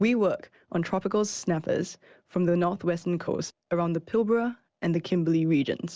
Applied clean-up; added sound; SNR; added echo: none; none; none; none.